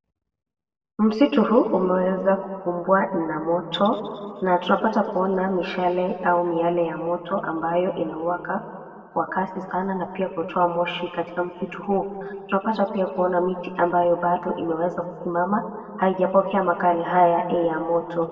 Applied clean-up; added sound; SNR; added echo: none; none; none; reverberation time 1.9 s.